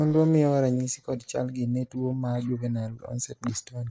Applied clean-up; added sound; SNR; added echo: neural mask model Resemble Enhance denoiser.